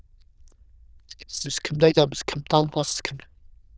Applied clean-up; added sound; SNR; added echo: neural diffusion model UNIVERSE++.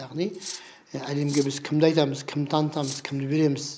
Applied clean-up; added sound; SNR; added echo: neural mask model Resemble Enhance denoiser.